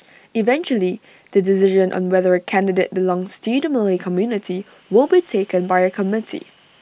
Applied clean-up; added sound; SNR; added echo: none; none; none; none.